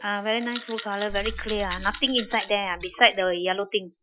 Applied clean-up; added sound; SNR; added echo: classical method Wiener filter.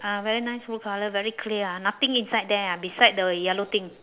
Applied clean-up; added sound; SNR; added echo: none; none; none; none.